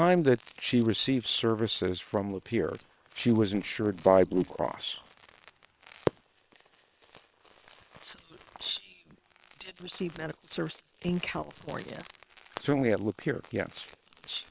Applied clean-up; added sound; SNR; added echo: neural separator model SepFormer WHAM!.